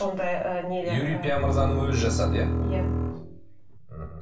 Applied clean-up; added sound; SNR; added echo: none; Bowed string instrument; -2 dB; reverberation time 0.3 s.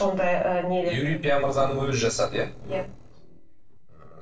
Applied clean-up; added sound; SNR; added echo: neural separator model SepFormer DNS4.